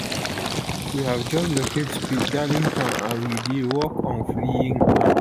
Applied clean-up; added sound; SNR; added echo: none; Fill (with liquid); -2 dB; none.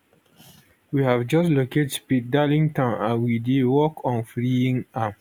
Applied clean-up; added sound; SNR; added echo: none; none; none; none.